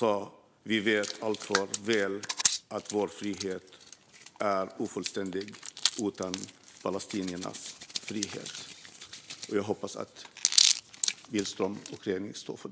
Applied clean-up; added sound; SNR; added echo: none; Hands; 1 dB; none.